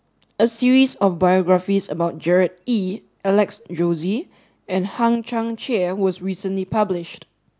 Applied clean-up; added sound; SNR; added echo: none; none; none; none.